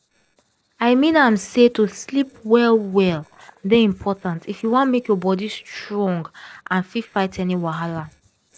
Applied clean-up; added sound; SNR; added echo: neural separator model SepFormer DNS4.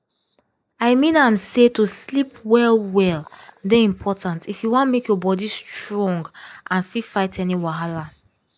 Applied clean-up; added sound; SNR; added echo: neural mask model DeepFilterNet 3.